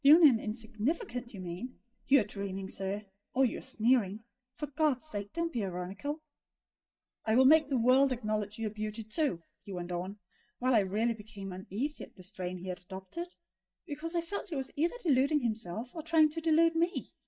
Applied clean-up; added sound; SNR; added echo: neural mask model DeepFilterNet 3.